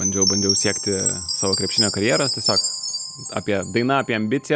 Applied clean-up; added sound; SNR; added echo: none; Chime; 1 dB; none.